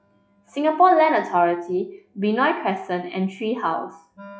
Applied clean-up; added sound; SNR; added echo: classical method log-MMSE.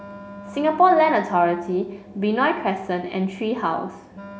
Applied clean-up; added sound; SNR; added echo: none; Wind instrument, woodwind instrument; 20 dB; none.